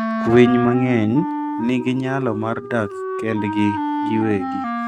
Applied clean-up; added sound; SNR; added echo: neural mask model RNNoise.